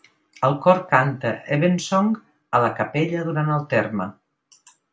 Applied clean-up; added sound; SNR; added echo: none; none; none; none.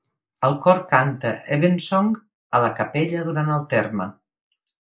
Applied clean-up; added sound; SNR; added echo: neural mask model Resemble Enhance denoiser.